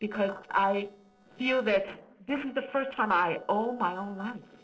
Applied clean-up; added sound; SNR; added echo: neural separator model SepFormer DNS4.